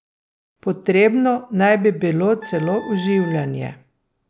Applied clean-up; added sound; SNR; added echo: none; Wind instrument, woodwind instrument; 17 dB; none.